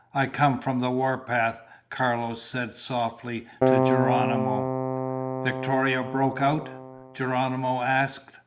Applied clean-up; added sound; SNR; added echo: none; Keyboard (musical); 0 dB; none.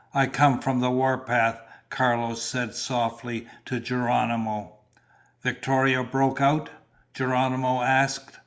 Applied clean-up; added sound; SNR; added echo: none; none; none; none.